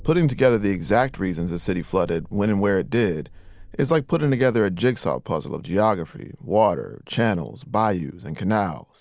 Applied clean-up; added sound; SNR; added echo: none; none; none; none.